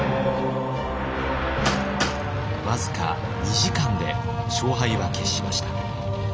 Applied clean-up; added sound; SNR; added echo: none; none; none; none.